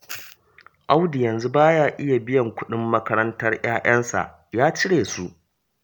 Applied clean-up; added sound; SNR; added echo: none; none; none; none.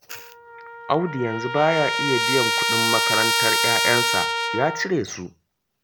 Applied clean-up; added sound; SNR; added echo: none; Trumpet; -1 dB; none.